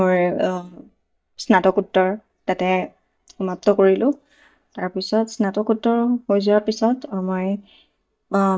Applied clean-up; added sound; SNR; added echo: neural mask model DeepFilterNet 3.